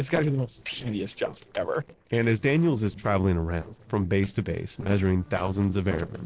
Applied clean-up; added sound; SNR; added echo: neural separator model SepFormer DNS4.